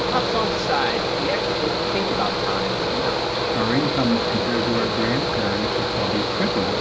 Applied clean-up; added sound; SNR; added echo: none; Mechanical fan; -4 dB; reverberation time 1.5 s.